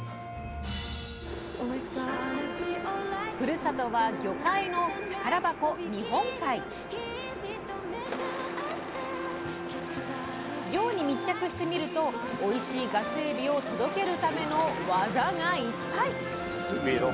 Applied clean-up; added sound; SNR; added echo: none; none; none; none.